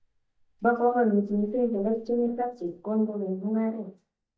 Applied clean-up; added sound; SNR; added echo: neural mask model DeepFilterNet 3.